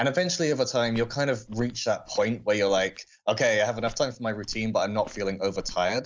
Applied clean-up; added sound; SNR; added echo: neural mask model DeepFilterNet 3.